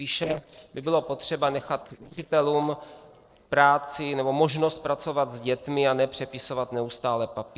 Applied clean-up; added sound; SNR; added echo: neural separator model SepFormer DNS4.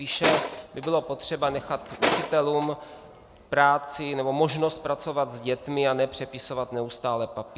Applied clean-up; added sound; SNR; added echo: none; Tools; 3 dB; none.